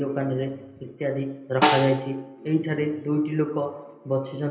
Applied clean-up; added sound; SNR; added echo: none; Snare drum; 3 dB; reverberation time 0.8 s.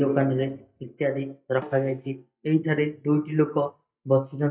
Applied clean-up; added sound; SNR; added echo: neural mask model DeepFilterNet 3.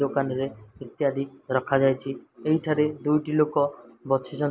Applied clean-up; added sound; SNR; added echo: none; none; none; none.